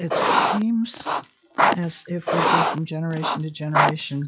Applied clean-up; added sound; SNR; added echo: classical method log-MMSE.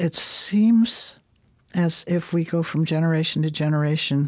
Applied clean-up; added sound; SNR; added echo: none; none; none; none.